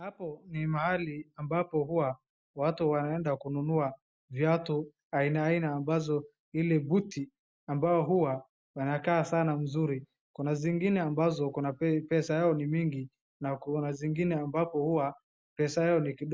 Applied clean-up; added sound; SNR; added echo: none; none; none; none.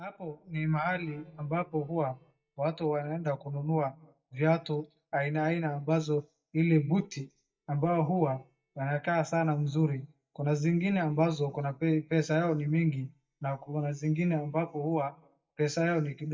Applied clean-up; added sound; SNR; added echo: neural mask model DeepFilterNet 3.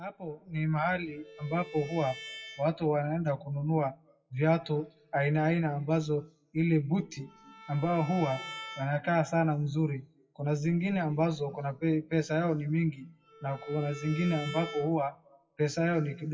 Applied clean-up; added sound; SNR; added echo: classical method WPE with log-MMSE.